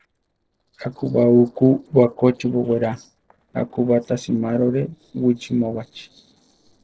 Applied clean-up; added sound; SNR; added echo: neural separator model SepFormer DNS4.